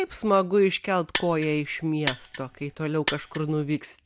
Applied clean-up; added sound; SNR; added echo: none; Mechanisms; 1 dB; none.